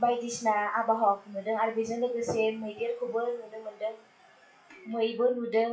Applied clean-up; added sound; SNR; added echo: classical method WPE with log-MMSE.